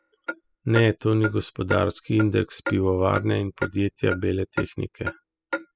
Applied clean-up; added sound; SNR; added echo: classical method spectral subtraction.